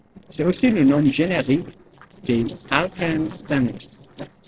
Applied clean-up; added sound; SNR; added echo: neural separator model SepFormer DNS4.